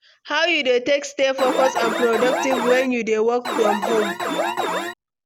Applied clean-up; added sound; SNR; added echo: none; Alarm; 2 dB; none.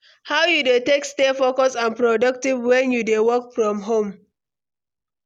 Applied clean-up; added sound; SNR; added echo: none; none; none; none.